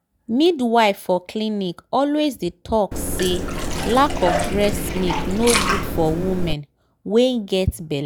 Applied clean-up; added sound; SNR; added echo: none; Liquid; 2 dB; none.